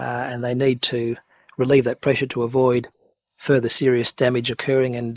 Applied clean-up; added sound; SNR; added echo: neural mask model Resemble Enhance denoiser.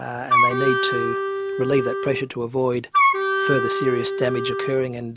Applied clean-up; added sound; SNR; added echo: none; Wind instrument, woodwind instrument; -3 dB; none.